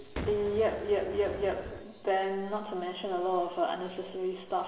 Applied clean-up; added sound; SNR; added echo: none; Boom; 10 dB; reverberation time 1.0 s.